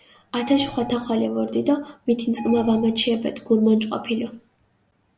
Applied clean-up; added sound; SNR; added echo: none; Alarm; 16 dB; none.